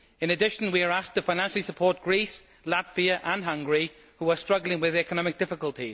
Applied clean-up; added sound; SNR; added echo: none; none; none; none.